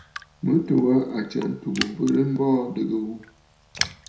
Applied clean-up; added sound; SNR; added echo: none; Raindrop; 13 dB; reverberation time 0.4 s.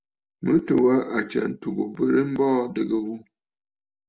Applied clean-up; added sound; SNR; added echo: none; none; none; none.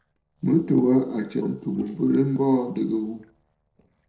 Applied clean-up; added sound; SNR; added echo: neural separator model SepFormer DNS4.